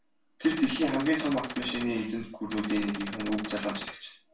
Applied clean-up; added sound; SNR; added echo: none; Gunshot, gunfire; 9 dB; reverberation time 0.3 s.